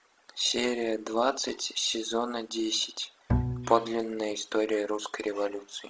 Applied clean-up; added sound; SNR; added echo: none; Bowed string instrument; 2 dB; none.